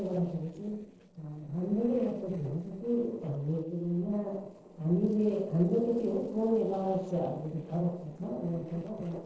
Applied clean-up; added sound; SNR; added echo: neural separator model SepFormer DNS4.